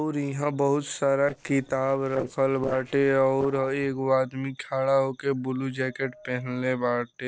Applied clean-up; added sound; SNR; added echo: neural separator model SepFormer DNS4.